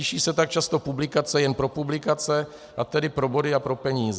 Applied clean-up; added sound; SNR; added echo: none; none; none; none.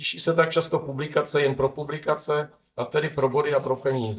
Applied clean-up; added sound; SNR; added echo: neural mask model DeepFilterNet 3.